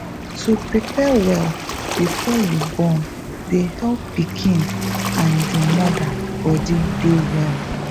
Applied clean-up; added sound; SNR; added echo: none; Waves, surf; 5 dB; none.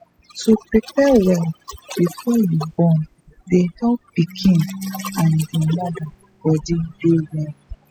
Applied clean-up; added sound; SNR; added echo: classical method spectral subtraction.